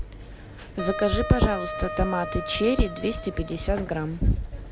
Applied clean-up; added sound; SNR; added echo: none; Wind instrument, woodwind instrument; 9 dB; none.